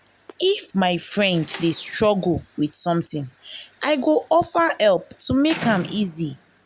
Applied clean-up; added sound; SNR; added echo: none; Slam; 19 dB; none.